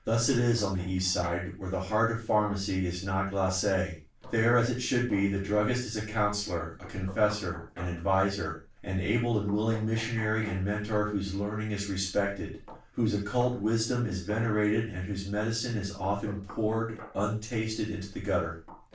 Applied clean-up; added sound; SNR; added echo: neural separator model SepFormer DNS4.